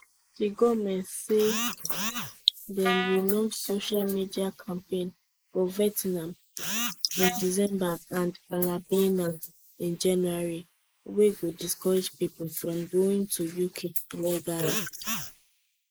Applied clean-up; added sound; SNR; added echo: neural mask model Resemble Enhance denoiser.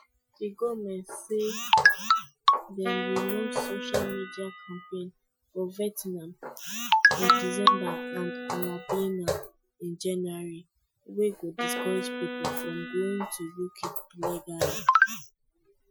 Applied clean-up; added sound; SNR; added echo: classical method Wiener filter.